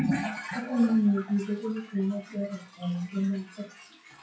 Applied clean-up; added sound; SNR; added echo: classical method WPE with log-MMSE.